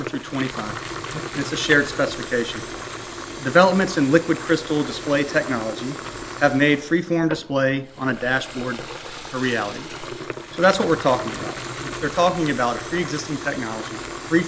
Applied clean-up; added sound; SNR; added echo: none; Fill (with liquid) / Water tap, faucet; 10 dB; none.